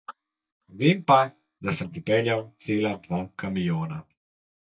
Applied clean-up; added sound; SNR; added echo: neural mask model DeepFilterNet 3.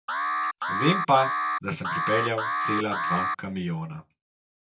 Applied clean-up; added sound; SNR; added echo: none; Alarm; -1 dB; reverberation time 0.1 s.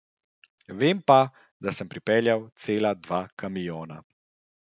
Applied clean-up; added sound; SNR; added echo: none; none; none; none.